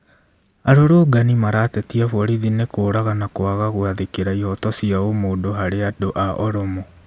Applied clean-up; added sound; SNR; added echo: none; none; none; none.